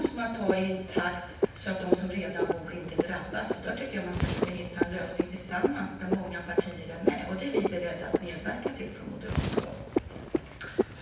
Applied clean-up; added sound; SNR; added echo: none; Frog; -2 dB; reverberation time 0.9 s.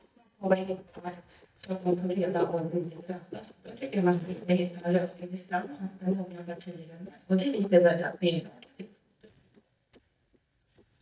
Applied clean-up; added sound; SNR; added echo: neural mask model DeepFilterNet 3.